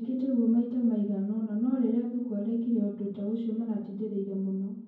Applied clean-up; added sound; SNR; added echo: none; none; none; reverberation time 0.9 s.